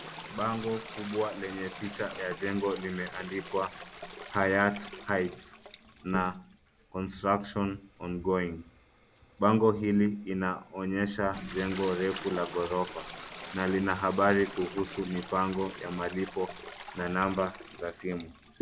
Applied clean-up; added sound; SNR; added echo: none; Toilet flush; 13 dB; none.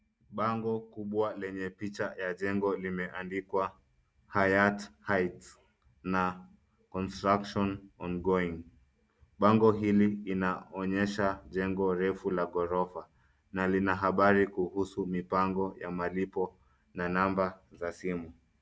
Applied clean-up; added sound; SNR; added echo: none; none; none; none.